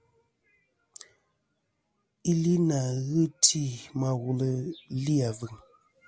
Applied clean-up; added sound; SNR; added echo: none; none; none; none.